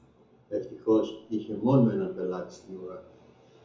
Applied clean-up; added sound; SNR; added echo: none; none; none; reverberation time 0.6 s.